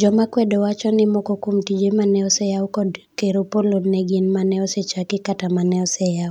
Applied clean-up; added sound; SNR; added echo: none; none; none; none.